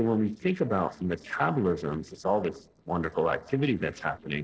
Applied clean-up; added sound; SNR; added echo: neural separator model SepFormer DNS4.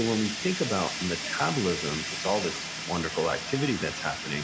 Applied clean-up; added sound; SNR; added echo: none; Fire; 5 dB; none.